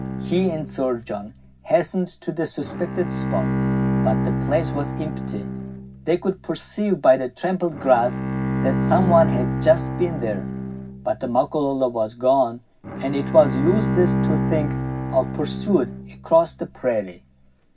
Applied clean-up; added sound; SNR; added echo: none; Bowed string instrument; 3 dB; reverberation time 0.4 s.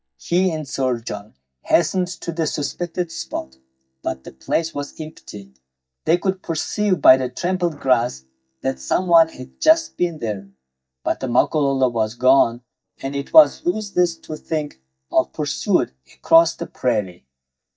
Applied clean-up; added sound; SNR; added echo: neural mask model DeepFilterNet 3.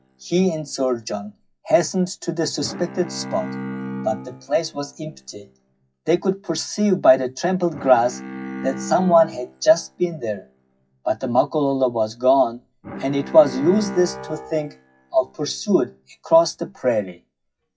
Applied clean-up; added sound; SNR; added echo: classical method WPE with log-MMSE.